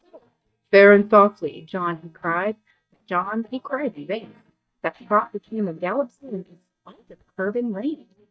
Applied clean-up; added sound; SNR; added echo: neural mask model DeepFilterNet 3.